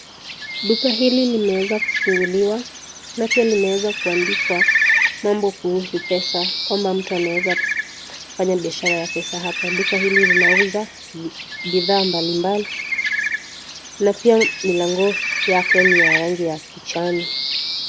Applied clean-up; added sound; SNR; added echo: none; Bird; 1 dB; none.